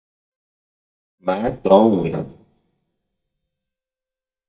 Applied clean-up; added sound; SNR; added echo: neural mask model DeepFilterNet 3.